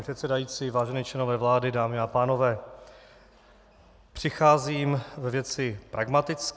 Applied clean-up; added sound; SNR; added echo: none; none; none; none.